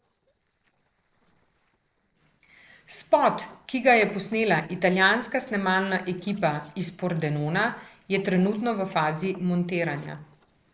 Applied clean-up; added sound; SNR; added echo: neural separator model SepFormer DNS4.